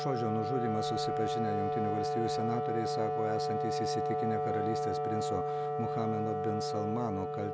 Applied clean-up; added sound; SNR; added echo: none; Wind instrument, woodwind instrument; -3 dB; none.